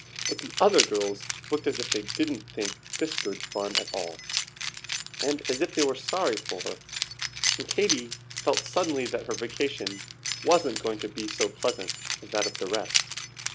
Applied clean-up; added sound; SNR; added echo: none; Keys jangling; 3 dB; none.